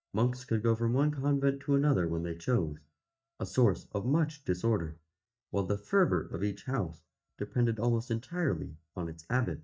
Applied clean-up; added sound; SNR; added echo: neural mask model DeepFilterNet 3.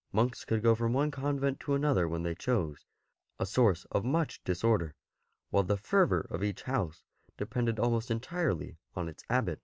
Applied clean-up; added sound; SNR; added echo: none; none; none; none.